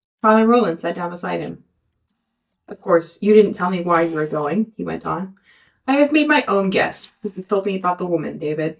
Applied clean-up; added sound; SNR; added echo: neural mask model DeepFilterNet 3.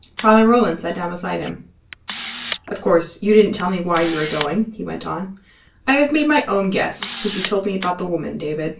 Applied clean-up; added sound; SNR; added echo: none; Camera; 16 dB; reverberation time 0.3 s.